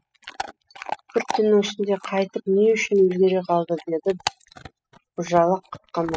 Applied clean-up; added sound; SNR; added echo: classical method spectral subtraction.